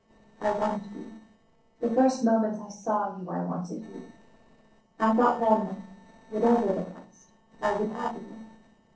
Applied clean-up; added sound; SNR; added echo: neural separator model SepFormer DNS4.